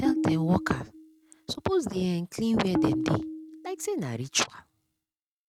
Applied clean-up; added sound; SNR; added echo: neural mask model RNNoise.